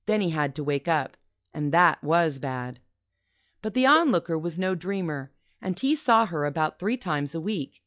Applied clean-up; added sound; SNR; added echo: classical method log-MMSE.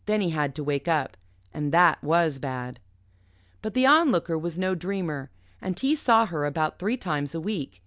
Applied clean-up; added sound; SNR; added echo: none; none; none; none.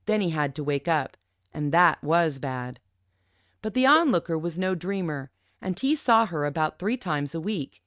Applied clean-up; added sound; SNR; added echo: neural mask model RNNoise.